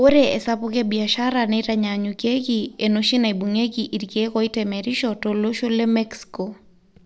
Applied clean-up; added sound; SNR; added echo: none; none; none; none.